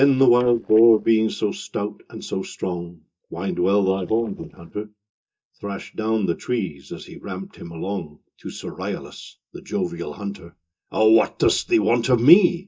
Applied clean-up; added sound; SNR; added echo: neural mask model DeepFilterNet 3.